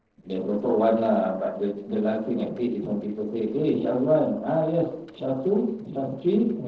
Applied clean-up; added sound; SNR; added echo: neural separator model SepFormer DNS4.